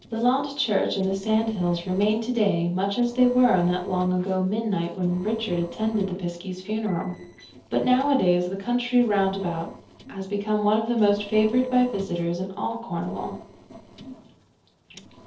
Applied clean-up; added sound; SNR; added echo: neural separator model SepFormer DNS4.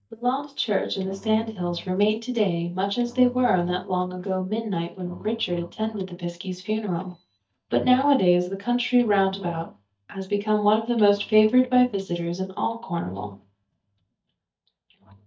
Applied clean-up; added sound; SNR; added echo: neural mask model DeepFilterNet 3.